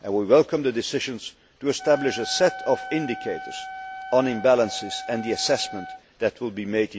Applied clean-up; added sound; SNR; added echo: none; Wind instrument, woodwind instrument; 14 dB; none.